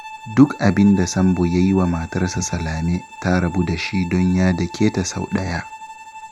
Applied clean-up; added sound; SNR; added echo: none; Bowed string instrument; 18 dB; none.